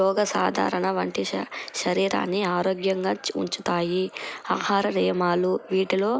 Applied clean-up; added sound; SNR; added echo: none; none; none; none.